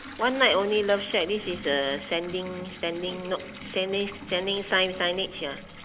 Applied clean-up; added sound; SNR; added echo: none; Bathtub (filling or washing) / Water tap, faucet; 14 dB; none.